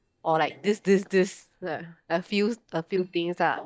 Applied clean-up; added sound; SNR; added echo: neural mask model DeepFilterNet 3.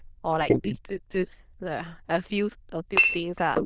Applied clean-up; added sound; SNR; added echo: neural diffusion model UNIVERSE++.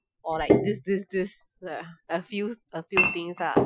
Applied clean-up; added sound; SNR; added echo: classical method Wiener filter.